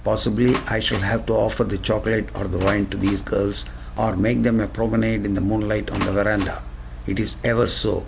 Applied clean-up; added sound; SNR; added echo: none; Door; 16 dB; none.